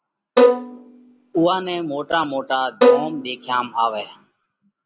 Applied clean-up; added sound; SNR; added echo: none; Bowed string instrument; -4 dB; none.